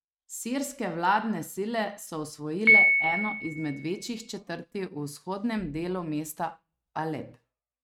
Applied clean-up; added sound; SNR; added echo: neural mask model RNNoise.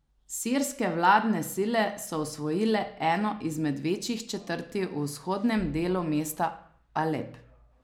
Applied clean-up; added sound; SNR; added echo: none; none; none; none.